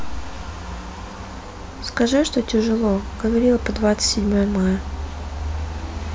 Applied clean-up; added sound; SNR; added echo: none; none; none; none.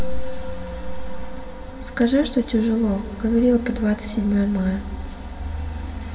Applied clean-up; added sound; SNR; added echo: none; Musical instrument; 20 dB; reverberation time 2.7 s.